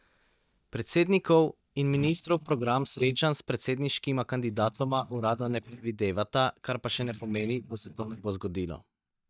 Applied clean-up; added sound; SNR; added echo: neural mask model DeepFilterNet 3.